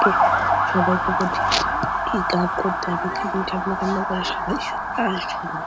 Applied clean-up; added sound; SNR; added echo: none; Motor vehicle (road) / Siren; -4 dB; none.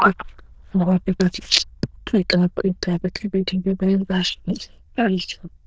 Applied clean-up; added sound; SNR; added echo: neural diffusion model UNIVERSE++.